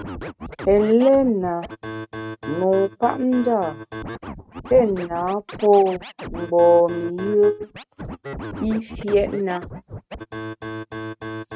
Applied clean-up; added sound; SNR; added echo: neural mask model RNNoise.